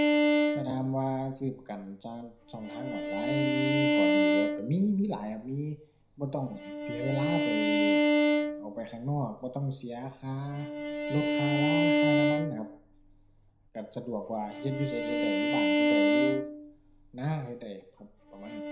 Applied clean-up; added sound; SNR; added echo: none; Bowed string instrument; -5 dB; reverberation time 0.5 s.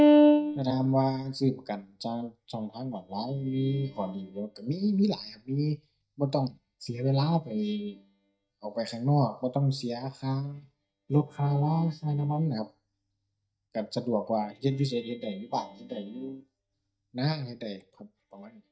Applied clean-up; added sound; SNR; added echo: neural mask model DeepFilterNet 3.